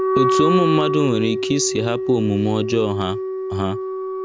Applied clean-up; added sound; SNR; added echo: none; Wind instrument, woodwind instrument; 1 dB; none.